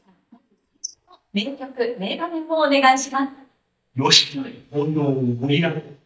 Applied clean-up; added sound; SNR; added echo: neural mask model DeepFilterNet 3.